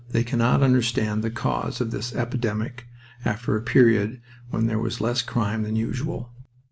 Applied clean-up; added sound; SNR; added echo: none; none; none; none.